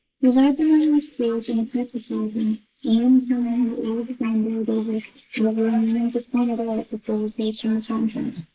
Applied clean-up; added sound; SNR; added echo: neural mask model Resemble Enhance denoiser.